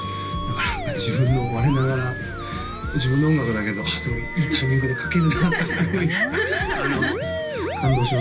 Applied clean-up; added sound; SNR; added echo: none; Musical instrument; 8 dB; reverberation time 0.1 s.